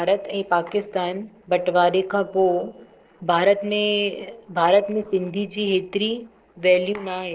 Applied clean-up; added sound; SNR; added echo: neural separator model SepFormer DNS4.